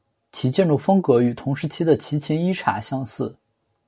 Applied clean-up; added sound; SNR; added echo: none; none; none; none.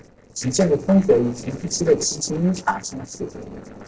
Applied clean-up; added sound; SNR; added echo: neural separator model SepFormer DNS4.